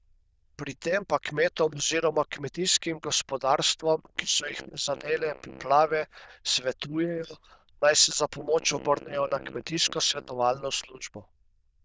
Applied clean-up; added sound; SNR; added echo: neural diffusion model UNIVERSE++.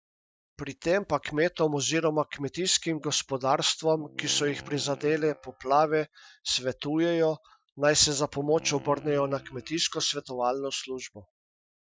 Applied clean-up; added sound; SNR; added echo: classical method Wiener filter.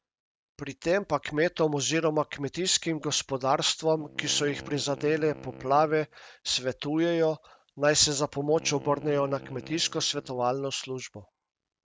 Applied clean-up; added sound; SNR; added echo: neural mask model RNNoise.